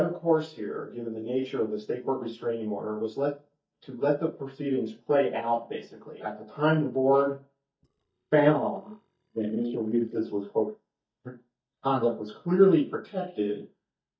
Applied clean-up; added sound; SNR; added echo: neural mask model DeepFilterNet 3.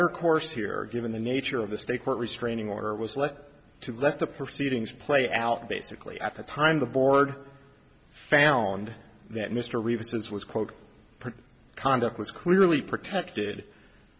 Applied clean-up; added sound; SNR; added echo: none; none; none; none.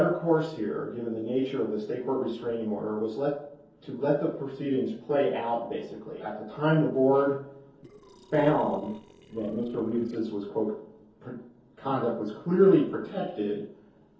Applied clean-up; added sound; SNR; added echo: neural separator model SepFormer DNS4.